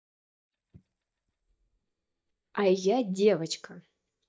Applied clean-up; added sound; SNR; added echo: neural mask model DeepFilterNet 3.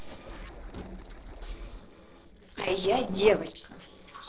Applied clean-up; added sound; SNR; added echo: neural separator model SepFormer DNS4.